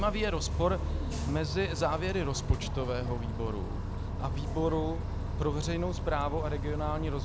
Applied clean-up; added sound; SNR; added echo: none; Bus; 1 dB; none.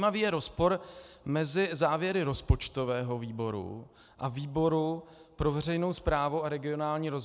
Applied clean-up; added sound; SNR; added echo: none; none; none; none.